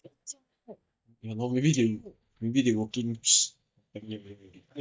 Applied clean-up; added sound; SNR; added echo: neural mask model DeepFilterNet 3.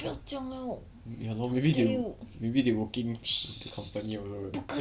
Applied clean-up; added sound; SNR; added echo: none; none; none; none.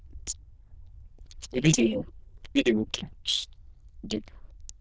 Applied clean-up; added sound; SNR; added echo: neural diffusion model UNIVERSE++.